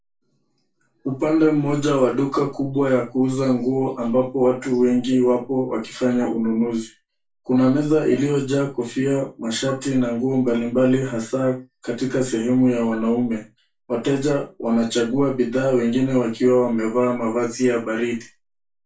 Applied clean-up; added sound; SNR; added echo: none; none; none; reverberation time 0.2 s.